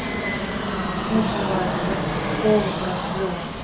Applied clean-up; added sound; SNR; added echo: none; Fixed-wing aircraft, airplane; -2 dB; reverberation time 0.4 s.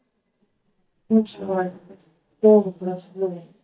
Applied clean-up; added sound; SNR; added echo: neural mask model DeepFilterNet 3.